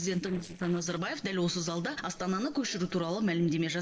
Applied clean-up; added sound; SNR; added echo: neural separator model SepFormer DNS4.